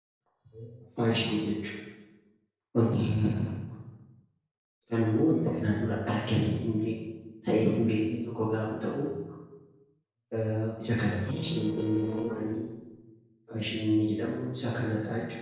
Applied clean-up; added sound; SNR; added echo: neural separator model SepFormer DNS4.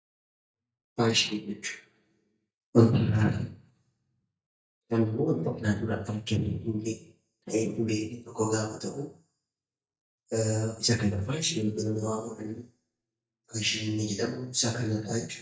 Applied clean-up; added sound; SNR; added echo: neural mask model DeepFilterNet 3.